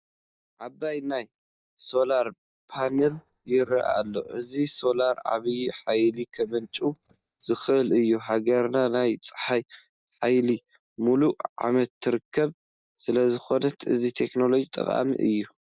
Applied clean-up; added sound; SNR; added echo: neural mask model DeepFilterNet 3.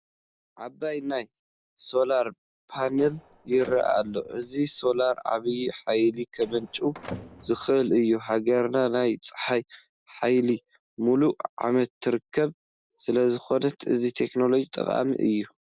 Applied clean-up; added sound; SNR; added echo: neural separator model SepFormer DNS4.